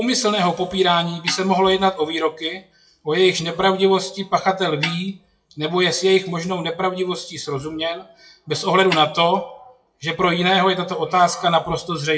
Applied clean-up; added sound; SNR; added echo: classical method WPE with log-MMSE.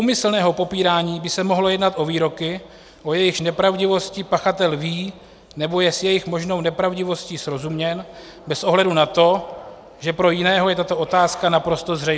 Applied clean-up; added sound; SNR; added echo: none; none; none; none.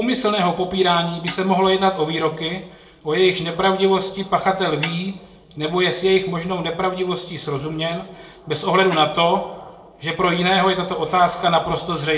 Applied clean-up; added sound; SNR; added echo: neural separator model SepFormer DNS4.